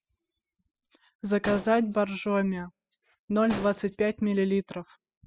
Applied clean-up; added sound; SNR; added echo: classical method spectral subtraction.